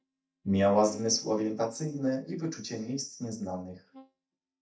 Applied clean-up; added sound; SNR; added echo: neural mask model DeepFilterNet 3.